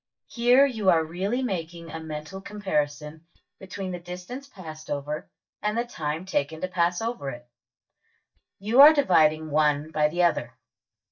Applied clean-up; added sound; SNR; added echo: neural mask model DeepFilterNet 3.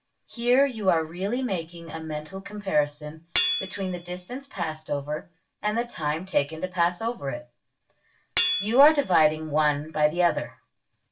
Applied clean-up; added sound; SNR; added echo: none; Hammer / Chink, clink; 10 dB; reverberation time 0.2 s.